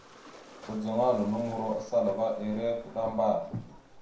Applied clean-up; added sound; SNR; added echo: none; Waves, surf; 18 dB; reverberation time 0.5 s.